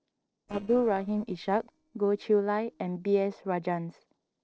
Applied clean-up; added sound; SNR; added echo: neural separator model SepFormer DNS4.